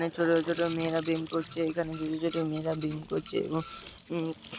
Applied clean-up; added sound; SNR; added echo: none; Printer + Trickle, dribble / Bathtub (filling or washing) / Sink (filling or washing) / Gurgling / Splash, splatter; 12 dB; none.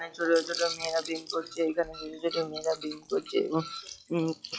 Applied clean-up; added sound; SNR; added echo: classical method log-MMSE.